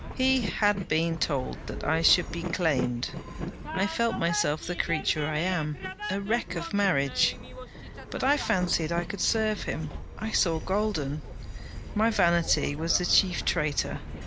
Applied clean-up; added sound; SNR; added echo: none; Train; 8 dB; none.